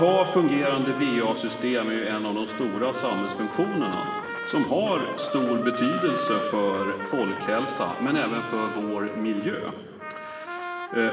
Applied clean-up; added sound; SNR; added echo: none; Trumpet; 7 dB; reverberation time 2.8 s.